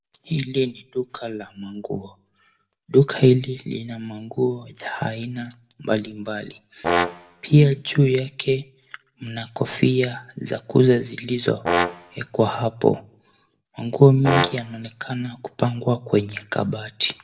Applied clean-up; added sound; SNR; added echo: none; Brass instrument; 5 dB; reverberation time 0.4 s.